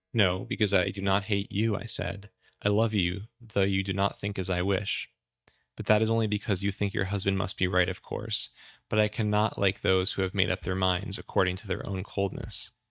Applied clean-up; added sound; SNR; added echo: neural mask model DeepFilterNet 3.